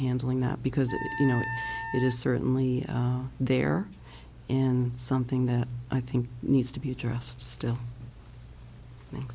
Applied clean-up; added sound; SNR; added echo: none; Wind instrument, woodwind instrument; 7 dB; none.